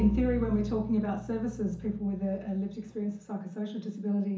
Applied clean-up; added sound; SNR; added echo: none; Bowed string instrument; 9 dB; reverberation time 0.7 s.